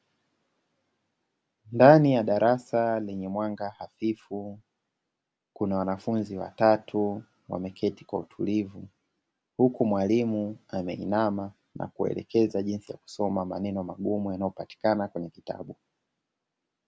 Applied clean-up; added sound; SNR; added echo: none; none; none; none.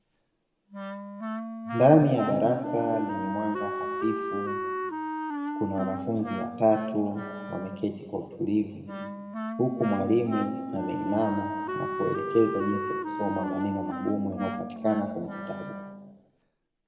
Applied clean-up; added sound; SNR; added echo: none; Wind instrument, woodwind instrument; 5 dB; reverberation time 1.6 s.